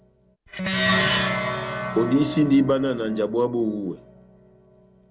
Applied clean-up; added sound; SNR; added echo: none; Plucked string instrument; 3 dB; none.